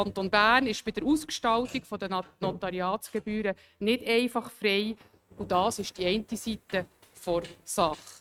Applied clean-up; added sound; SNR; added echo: neural mask model RNNoise.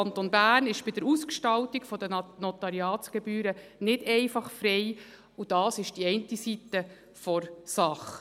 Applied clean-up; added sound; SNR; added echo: none; none; none; none.